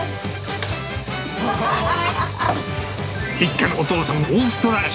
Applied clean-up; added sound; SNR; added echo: none; none; none; none.